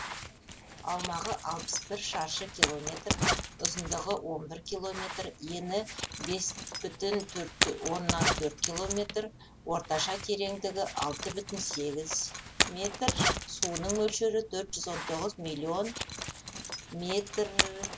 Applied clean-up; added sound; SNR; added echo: none; Zipper (clothing); 1 dB; none.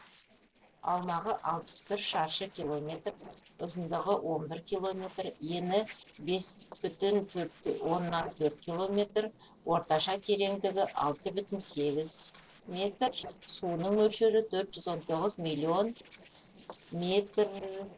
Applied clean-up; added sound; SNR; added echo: neural separator model SepFormer DNS4.